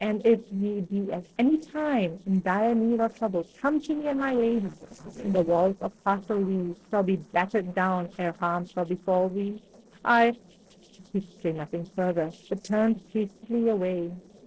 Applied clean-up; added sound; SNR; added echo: neural separator model SepFormer DNS4.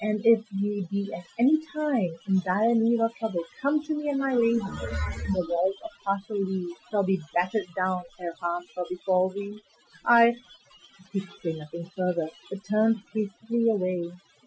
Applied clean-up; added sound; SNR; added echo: classical method Wiener filter.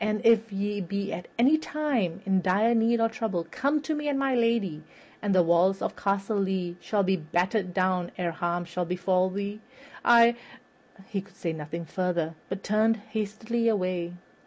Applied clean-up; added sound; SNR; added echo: none; none; none; none.